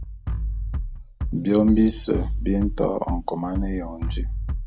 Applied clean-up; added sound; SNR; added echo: none; Bass drum; 4 dB; none.